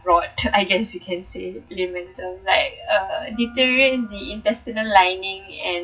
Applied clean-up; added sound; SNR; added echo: classical method WPE with log-MMSE.